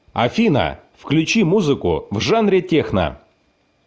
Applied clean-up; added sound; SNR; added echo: none; none; none; none.